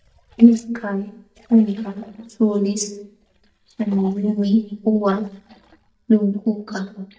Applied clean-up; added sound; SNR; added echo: neural mask model DeepFilterNet 3.